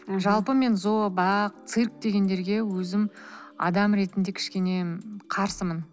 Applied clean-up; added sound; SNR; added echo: none; none; none; none.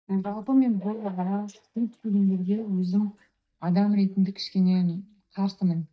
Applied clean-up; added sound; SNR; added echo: neural mask model DeepFilterNet 3.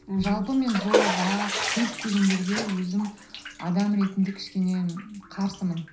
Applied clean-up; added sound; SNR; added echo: none; Bathtub (filling or washing); 5 dB; reverberation time 0.5 s.